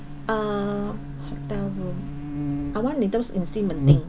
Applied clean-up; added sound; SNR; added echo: none; Buzz; -1 dB; none.